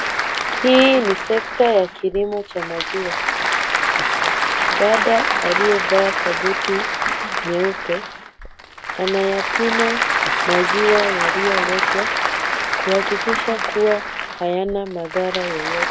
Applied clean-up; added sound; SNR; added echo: none; Applause / Crowd; 0 dB; none.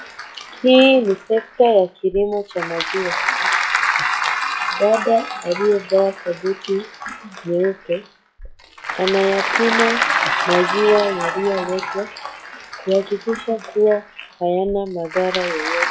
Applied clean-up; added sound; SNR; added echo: classical method log-MMSE.